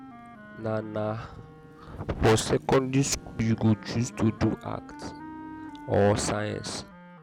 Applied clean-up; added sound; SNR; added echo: none; Wind instrument, woodwind instrument + Car passing by / Traffic noise, roadway noise / Engine; 16 dB; none.